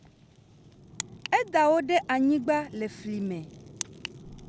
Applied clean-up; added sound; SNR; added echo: none; Fire; 20 dB; none.